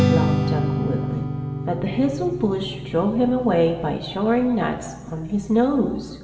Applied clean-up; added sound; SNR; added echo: none; Strum; 4 dB; reverberation time 2.3 s.